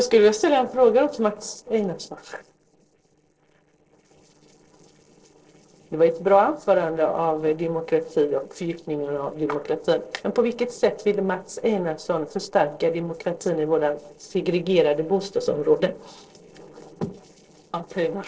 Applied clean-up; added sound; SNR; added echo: neural separator model SepFormer DNS4.